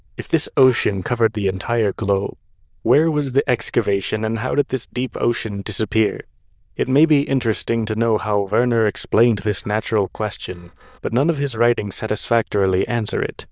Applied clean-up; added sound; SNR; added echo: neural diffusion model UNIVERSE++.